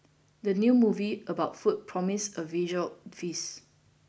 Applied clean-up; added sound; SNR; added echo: none; none; none; none.